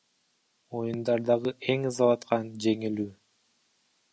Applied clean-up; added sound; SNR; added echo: none; none; none; none.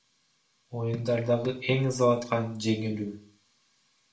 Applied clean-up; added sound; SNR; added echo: none; none; none; reverberation time 0.4 s.